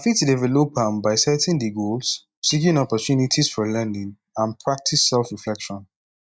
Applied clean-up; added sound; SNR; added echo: neural mask model DeepFilterNet 3.